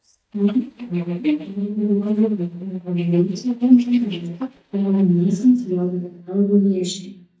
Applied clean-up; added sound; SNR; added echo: neural mask model DeepFilterNet 3.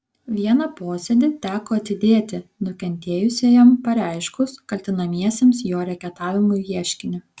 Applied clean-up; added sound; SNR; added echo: none; none; none; none.